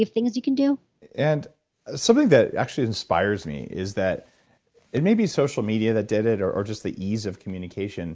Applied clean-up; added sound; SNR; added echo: none; none; none; none.